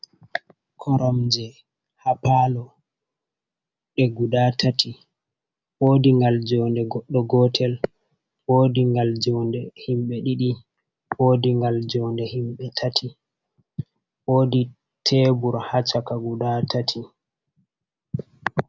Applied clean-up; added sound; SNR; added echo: none; none; none; none.